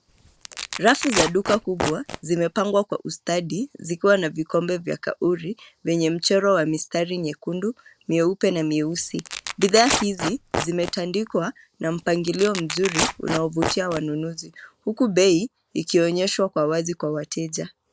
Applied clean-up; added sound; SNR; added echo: none; Tearing; 7 dB; none.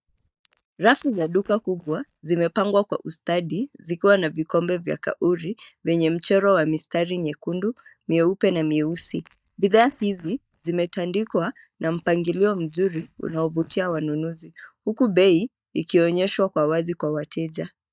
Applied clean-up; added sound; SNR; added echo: neural mask model DeepFilterNet 3.